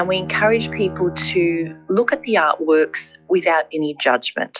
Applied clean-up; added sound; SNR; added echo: classical method log-MMSE.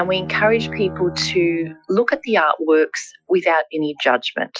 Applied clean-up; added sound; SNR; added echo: classical method Wiener filter.